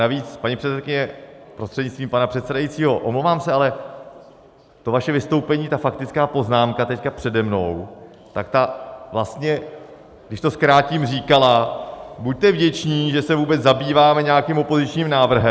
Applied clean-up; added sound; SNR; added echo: none; none; none; none.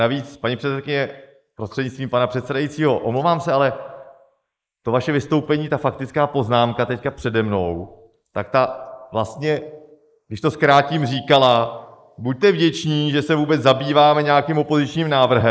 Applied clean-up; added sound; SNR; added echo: neural mask model Resemble Enhance denoiser.